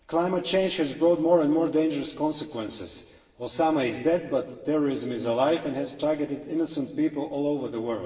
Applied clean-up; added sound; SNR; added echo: none; none; none; reverberation time 1.2 s.